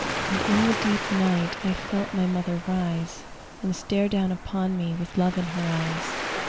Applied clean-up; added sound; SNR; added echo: none; Waves, surf; 6 dB; none.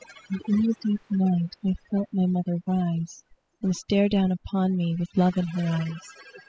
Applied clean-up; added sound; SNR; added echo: classical method spectral subtraction.